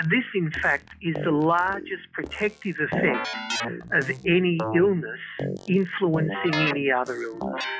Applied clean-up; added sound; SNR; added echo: classical method log-MMSE.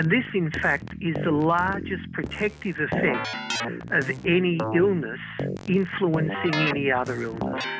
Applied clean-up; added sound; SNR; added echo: none; Keyboard (musical); 7 dB; none.